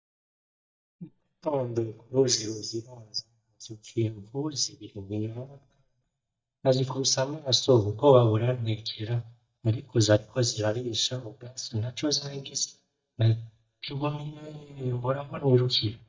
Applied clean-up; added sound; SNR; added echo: neural mask model DeepFilterNet 3.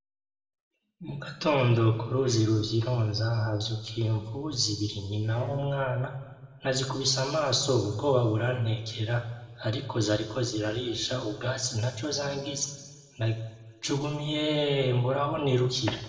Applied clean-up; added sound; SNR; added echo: none; Bowed string instrument; 20 dB; reverberation time 1.5 s.